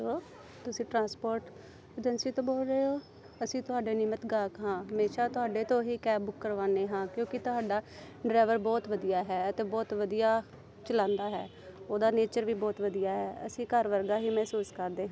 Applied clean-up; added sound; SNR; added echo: none; none; none; none.